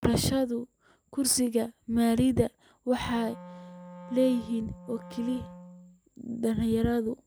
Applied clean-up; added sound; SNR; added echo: none; Wind instrument, woodwind instrument; 17 dB; none.